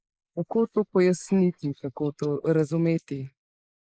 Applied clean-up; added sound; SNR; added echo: neural mask model Resemble Enhance denoiser.